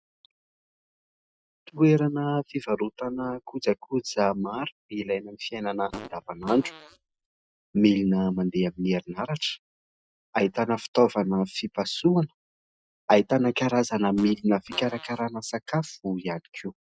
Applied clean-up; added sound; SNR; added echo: classical method Wiener filter.